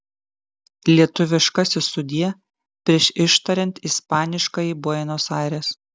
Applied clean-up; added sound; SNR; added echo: none; none; none; none.